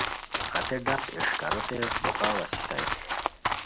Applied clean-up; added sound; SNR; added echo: none; Run; -3 dB; none.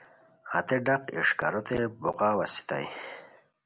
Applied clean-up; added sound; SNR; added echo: none; none; none; none.